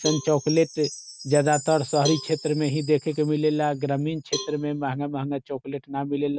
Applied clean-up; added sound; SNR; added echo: none; Chime + Cowbell; 13 dB; none.